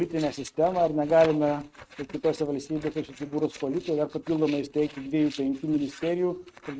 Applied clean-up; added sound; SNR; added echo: neural mask model RNNoise.